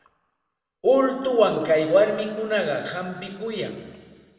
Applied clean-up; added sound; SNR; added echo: none; none; none; reverberation time 1.6 s.